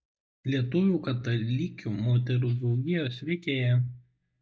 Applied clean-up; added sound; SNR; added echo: neural mask model DeepFilterNet 3.